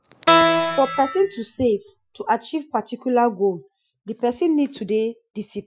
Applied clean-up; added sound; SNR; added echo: classical method Wiener filter.